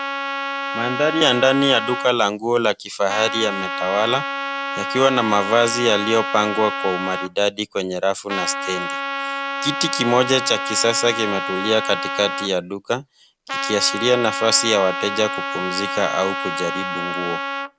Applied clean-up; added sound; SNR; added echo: none; Trumpet; 5 dB; none.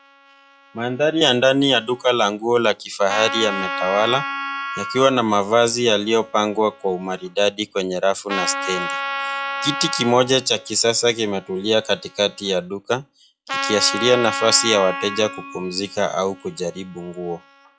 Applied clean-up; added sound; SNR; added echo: classical method log-MMSE.